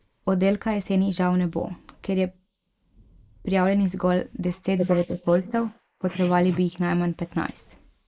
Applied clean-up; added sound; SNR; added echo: neural mask model Resemble Enhance denoiser.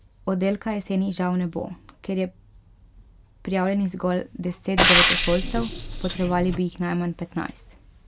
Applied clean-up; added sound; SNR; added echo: none; Frying (food); -4 dB; none.